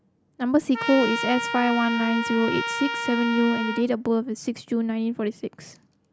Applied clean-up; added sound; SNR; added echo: none; Trumpet; 5 dB; none.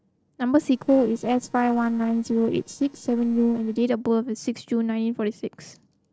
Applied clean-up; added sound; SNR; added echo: neural separator model SepFormer DNS4.